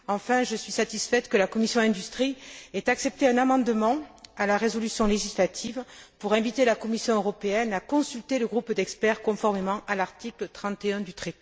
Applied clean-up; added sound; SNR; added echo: none; none; none; none.